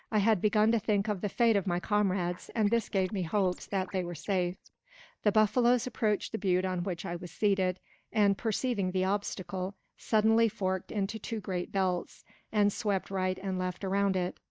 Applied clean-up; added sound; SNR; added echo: neural mask model DeepFilterNet 3.